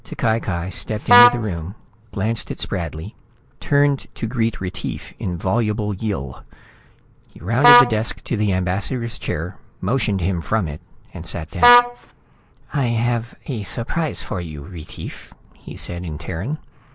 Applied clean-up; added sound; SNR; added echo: none; Vehicle horn, car horn, honking; -4 dB; none.